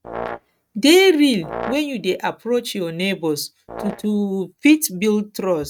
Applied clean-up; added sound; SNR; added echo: neural mask model RNNoise.